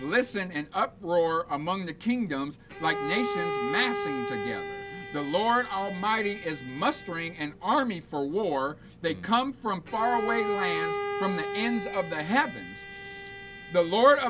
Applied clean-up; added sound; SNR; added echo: none; Bowed string instrument; 8 dB; none.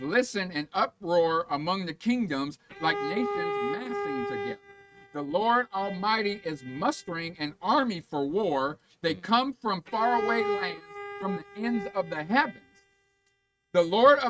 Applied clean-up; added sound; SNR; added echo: neural mask model RNNoise.